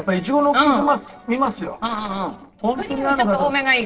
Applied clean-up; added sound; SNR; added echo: neural separator model SepFormer DNS4.